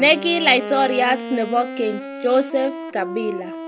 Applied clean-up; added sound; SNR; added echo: none; Wind instrument, woodwind instrument; 10 dB; none.